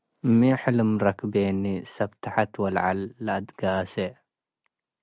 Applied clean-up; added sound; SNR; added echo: none; none; none; none.